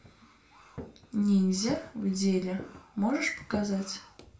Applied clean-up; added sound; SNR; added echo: none; Walk, footsteps; 15 dB; reverberation time 0.3 s.